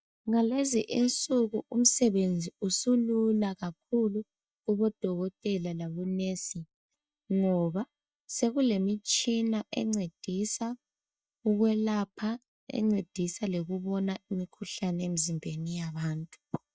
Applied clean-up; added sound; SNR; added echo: neural mask model DeepFilterNet 3.